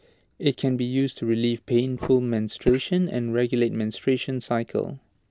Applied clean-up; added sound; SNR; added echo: neural mask model Resemble Enhance denoiser.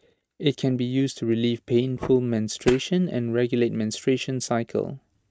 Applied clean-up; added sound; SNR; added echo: neural mask model RNNoise.